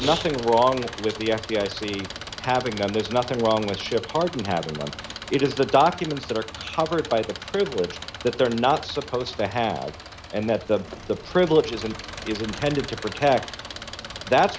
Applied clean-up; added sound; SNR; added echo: none; Engine; 12 dB; none.